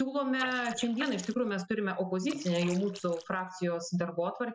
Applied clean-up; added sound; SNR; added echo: neural mask model Resemble Enhance denoiser.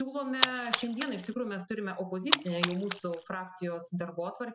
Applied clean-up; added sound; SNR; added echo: none; Splash, splatter; -4 dB; none.